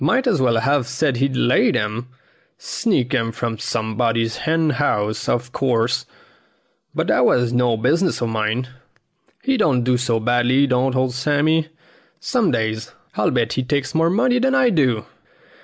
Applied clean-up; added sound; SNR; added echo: none; none; none; none.